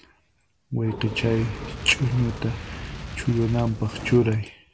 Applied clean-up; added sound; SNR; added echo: none; Fire; 11 dB; none.